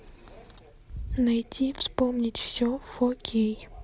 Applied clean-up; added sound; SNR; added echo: none; none; none; none.